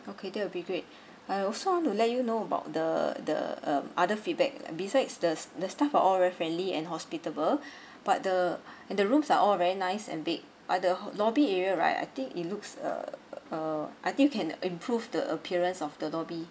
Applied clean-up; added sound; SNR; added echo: none; none; none; none.